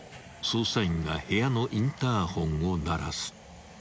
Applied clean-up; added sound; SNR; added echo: none; none; none; none.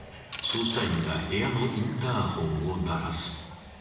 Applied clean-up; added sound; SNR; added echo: none; Sink (filling or washing); 13 dB; reverberation time 1.2 s.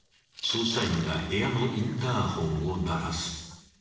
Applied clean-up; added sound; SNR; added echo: neural separator model SepFormer DNS4.